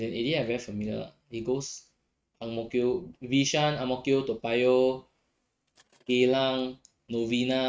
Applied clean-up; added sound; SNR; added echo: neural mask model RNNoise.